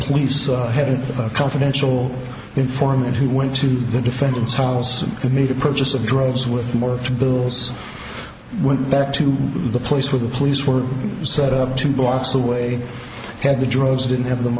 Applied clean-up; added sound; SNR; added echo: none; none; none; none.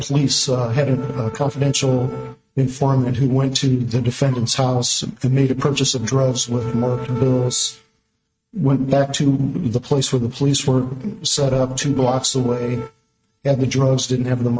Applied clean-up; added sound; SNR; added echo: neural mask model RNNoise.